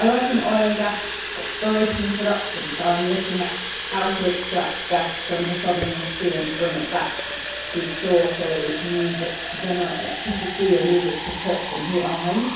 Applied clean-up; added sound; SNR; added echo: none; Fill (with liquid) / Water tap, faucet; 4 dB; reverberation time 0.7 s.